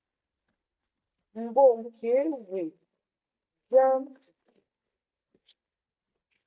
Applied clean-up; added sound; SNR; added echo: neural mask model DeepFilterNet 3.